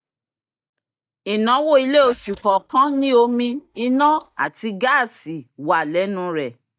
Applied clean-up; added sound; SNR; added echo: neural mask model DeepFilterNet 3.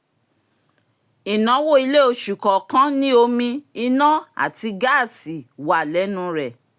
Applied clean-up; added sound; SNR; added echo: none; none; none; none.